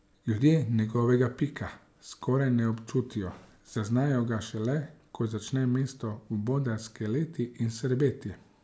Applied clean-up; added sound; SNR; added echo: none; none; none; none.